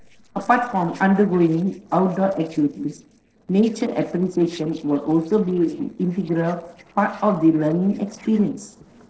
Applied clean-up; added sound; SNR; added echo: neural separator model SepFormer DNS4.